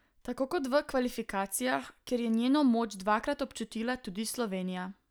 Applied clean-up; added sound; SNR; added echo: none; none; none; none.